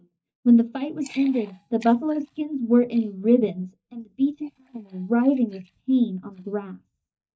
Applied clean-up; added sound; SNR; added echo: neural mask model DeepFilterNet 3.